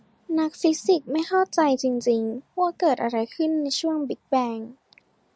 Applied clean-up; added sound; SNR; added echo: none; none; none; none.